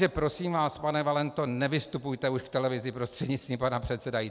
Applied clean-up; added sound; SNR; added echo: none; none; none; none.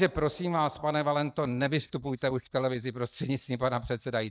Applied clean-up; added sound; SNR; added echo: neural mask model DeepFilterNet 3.